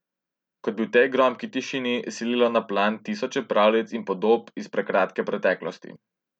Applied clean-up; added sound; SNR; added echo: none; none; none; none.